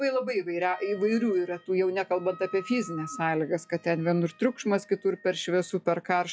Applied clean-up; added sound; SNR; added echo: classical method log-MMSE.